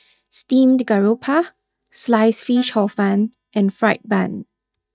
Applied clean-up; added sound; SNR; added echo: neural mask model DeepFilterNet 3.